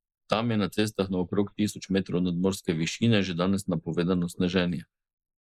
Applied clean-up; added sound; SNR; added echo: neural mask model Resemble Enhance denoiser.